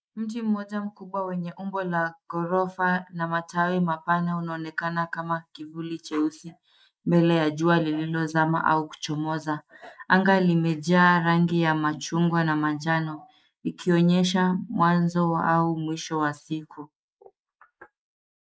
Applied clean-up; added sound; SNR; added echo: neural mask model Resemble Enhance denoiser.